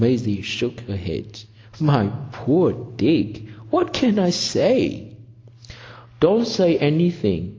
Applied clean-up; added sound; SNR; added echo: none; none; none; none.